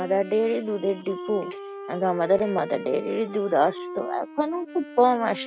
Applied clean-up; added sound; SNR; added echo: none; Wind instrument, woodwind instrument; 12 dB; none.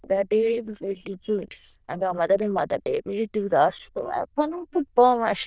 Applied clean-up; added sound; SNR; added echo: neural diffusion model UNIVERSE++.